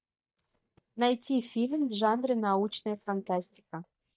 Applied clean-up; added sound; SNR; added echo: neural mask model DeepFilterNet 3.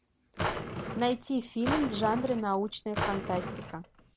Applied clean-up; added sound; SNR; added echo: none; Drawer open or close; 4 dB; none.